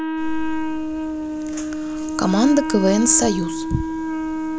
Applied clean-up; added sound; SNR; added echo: none; Wind instrument, woodwind instrument; 3 dB; none.